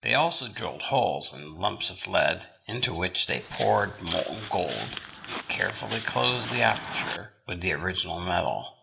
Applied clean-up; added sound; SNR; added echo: none; Walk, footsteps; 9 dB; reverberation time 0.6 s.